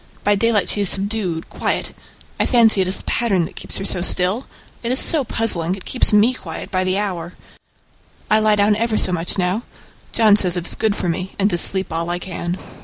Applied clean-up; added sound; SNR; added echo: none; none; none; none.